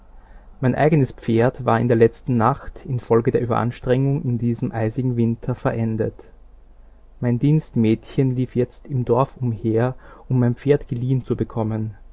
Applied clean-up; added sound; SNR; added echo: none; none; none; none.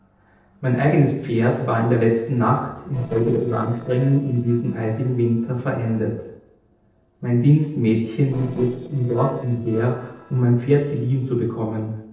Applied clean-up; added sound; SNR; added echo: neural separator model SepFormer DNS4.